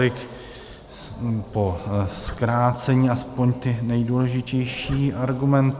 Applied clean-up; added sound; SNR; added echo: none; Zipper (clothing); 18 dB; none.